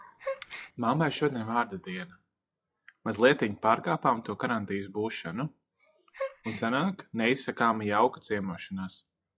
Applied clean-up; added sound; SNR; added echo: classical method log-MMSE.